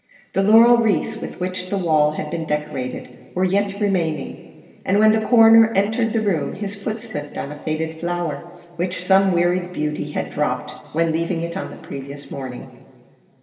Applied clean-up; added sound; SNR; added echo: none; none; none; reverberation time 2.5 s.